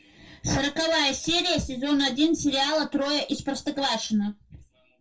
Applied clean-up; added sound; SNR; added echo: none; none; none; reverberation time 0.2 s.